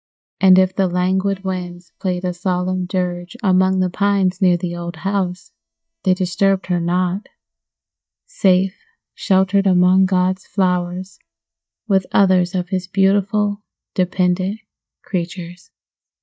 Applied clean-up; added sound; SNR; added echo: neural mask model DeepFilterNet 3.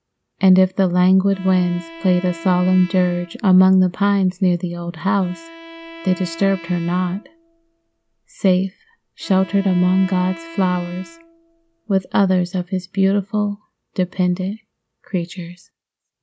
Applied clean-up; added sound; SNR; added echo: none; Bowed string instrument; 19 dB; none.